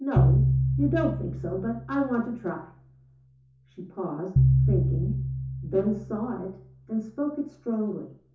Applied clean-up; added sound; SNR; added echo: none; Piano; -4 dB; reverberation time 0.9 s.